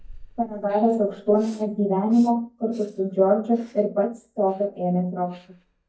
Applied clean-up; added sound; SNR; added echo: neural mask model DeepFilterNet 3.